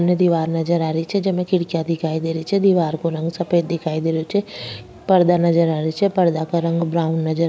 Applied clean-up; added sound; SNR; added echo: none; none; none; none.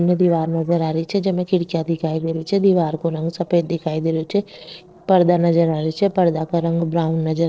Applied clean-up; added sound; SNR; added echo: neural separator model SepFormer DNS4.